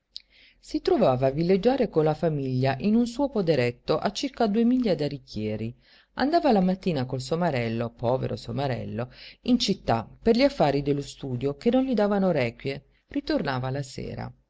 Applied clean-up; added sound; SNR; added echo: none; none; none; none.